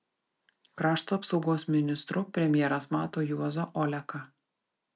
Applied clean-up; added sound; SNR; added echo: none; none; none; none.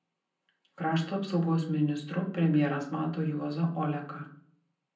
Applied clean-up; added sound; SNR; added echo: none; none; none; reverberation time 0.6 s.